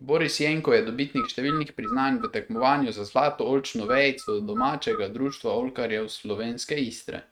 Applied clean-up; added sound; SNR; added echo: neural mask model RNNoise.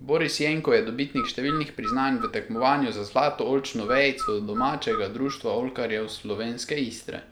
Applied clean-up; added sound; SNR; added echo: none; Bird; 9 dB; none.